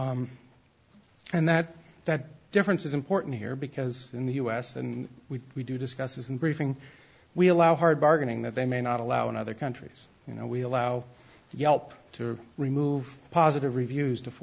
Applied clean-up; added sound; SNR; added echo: none; none; none; none.